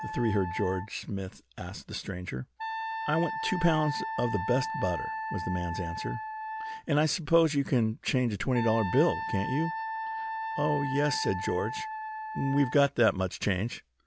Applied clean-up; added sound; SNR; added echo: none; Wind instrument, woodwind instrument; 7 dB; none.